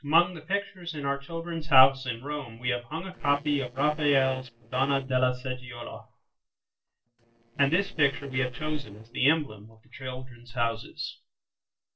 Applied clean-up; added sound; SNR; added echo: neural separator model SepFormer DNS4.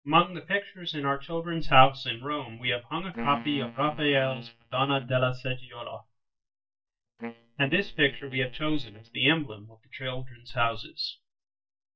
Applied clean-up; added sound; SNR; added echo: neural mask model DeepFilterNet 3.